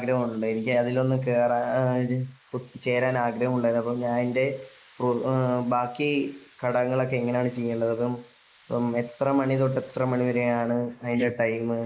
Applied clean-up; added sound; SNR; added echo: neural mask model Resemble Enhance denoiser.